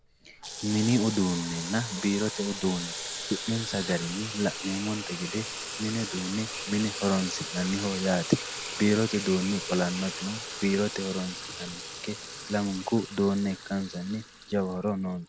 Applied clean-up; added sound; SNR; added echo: none; Sink (filling or washing) / Water tap, faucet; 8 dB; none.